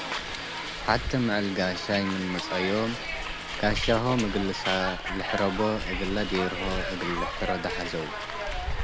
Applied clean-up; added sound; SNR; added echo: none; Hiss; 3 dB; none.